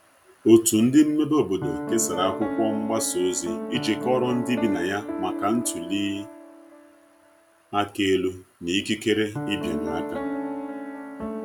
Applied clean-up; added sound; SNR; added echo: none; Piano; 8 dB; none.